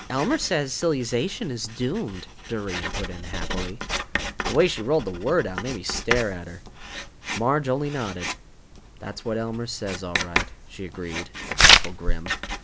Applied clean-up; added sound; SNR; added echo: none; Writing; -1 dB; none.